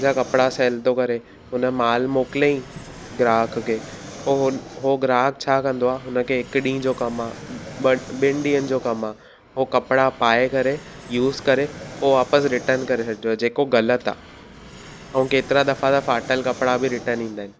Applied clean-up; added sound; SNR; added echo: none; Fixed-wing aircraft, airplane; 17 dB; none.